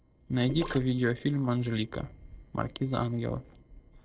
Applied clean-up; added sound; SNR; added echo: neural separator model SepFormer DNS4.